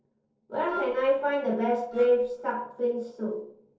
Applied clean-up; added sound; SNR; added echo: neural separator model SepFormer DNS4.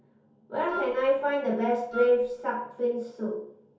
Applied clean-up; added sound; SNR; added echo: none; Wind instrument, woodwind instrument; 11 dB; reverberation time 0.6 s.